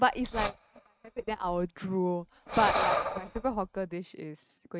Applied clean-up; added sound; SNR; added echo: neural mask model RNNoise.